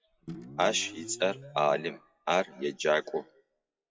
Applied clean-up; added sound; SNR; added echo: classical method WPE with log-MMSE.